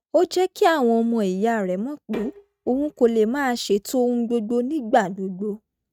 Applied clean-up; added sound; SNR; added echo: neural mask model RNNoise.